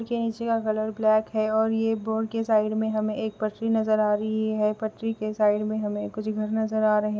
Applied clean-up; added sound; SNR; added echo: none; none; none; none.